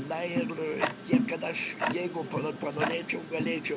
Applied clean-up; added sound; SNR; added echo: none; Tick-tock; 0 dB; none.